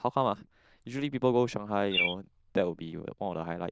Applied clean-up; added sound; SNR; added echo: neural diffusion model UNIVERSE++.